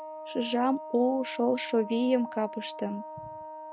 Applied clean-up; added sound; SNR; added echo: none; Wind instrument, woodwind instrument; 11 dB; none.